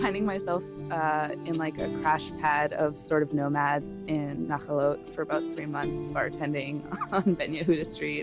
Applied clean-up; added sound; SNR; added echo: none; none; none; none.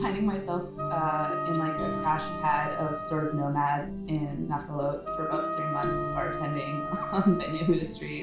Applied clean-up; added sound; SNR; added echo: none; Wind instrument, woodwind instrument; 5 dB; reverberation time 0.4 s.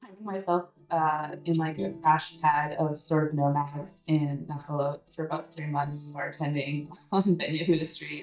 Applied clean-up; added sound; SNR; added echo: neural mask model DeepFilterNet 3.